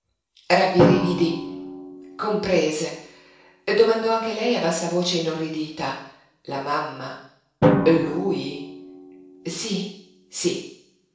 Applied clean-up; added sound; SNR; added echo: none; Drum; 4 dB; reverberation time 0.7 s.